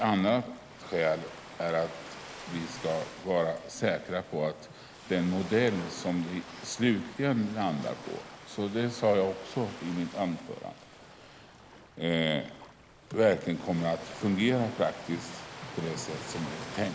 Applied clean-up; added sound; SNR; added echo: none; Ocean; 14 dB; none.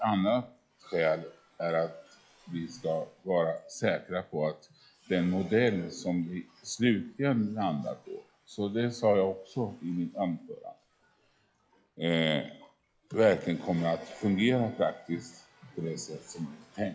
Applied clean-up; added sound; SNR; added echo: classical method log-MMSE.